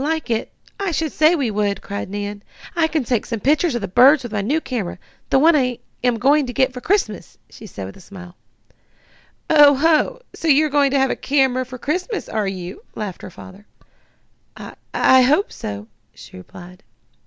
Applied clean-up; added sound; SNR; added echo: none; none; none; none.